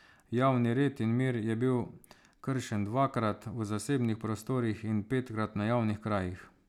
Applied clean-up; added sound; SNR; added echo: none; none; none; none.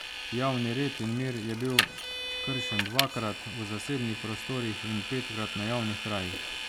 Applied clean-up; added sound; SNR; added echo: none; Vehicle; 2 dB; none.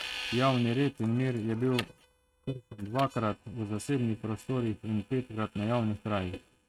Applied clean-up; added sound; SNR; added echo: neural mask model RNNoise.